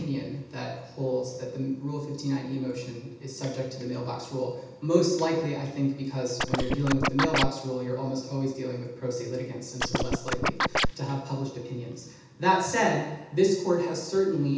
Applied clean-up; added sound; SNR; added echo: none; Scratching (performance technique); -2 dB; reverberation time 0.8 s.